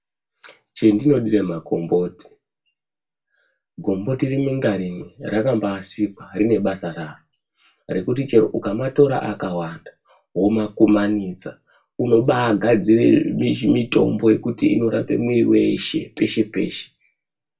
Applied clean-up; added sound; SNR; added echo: none; none; none; reverberation time 0.2 s.